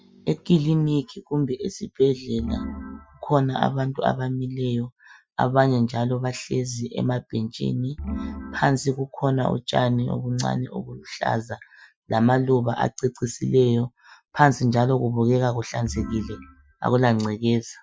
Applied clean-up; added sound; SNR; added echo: classical method Wiener filter.